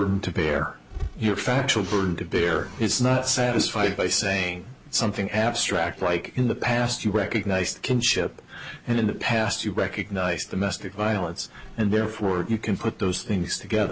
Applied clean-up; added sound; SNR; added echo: none; none; none; none.